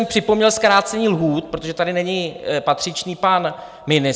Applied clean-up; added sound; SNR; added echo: none; none; none; none.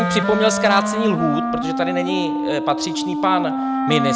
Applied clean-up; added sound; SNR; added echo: none; Wind instrument, woodwind instrument; 1 dB; none.